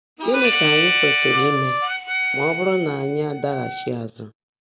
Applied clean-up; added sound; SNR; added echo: none; Harmonica; -2 dB; none.